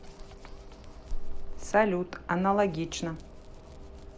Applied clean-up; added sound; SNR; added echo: none; Hands; 5 dB; none.